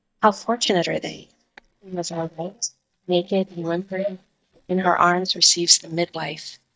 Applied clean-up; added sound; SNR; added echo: neural mask model DeepFilterNet 3.